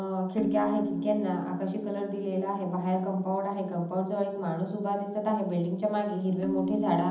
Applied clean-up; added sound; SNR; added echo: none; Keyboard (musical); 8 dB; reverberation time 0.8 s.